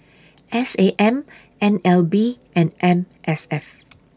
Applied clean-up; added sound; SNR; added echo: none; none; none; none.